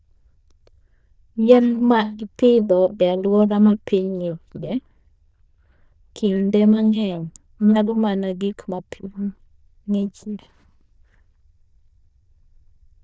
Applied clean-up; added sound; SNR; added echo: neural diffusion model UNIVERSE++.